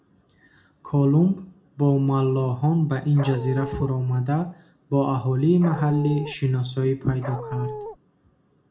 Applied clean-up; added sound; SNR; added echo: none; Dog; 11 dB; reverberation time 0.4 s.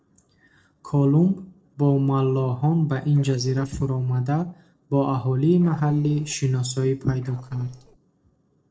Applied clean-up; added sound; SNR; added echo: neural separator model SepFormer DNS4.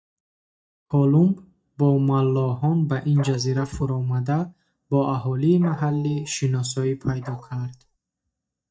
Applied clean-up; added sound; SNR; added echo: neural mask model DeepFilterNet 3.